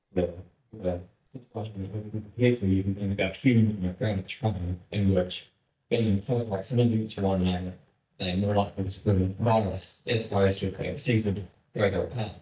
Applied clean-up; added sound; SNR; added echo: neural mask model DeepFilterNet 3.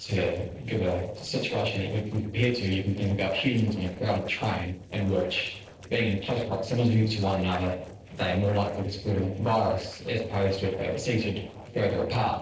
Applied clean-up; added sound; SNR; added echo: neural separator model SepFormer DNS4.